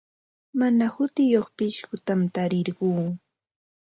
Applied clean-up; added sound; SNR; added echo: none; none; none; none.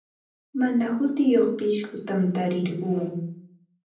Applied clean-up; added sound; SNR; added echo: none; none; none; reverberation time 0.6 s.